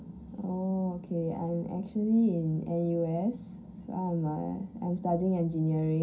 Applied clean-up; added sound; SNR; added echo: none; none; none; reverberation time 0.3 s.